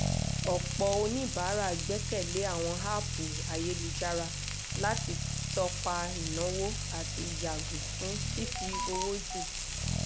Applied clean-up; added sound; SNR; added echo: none; Accelerating, revving, vroom + Frying (food); -3 dB; none.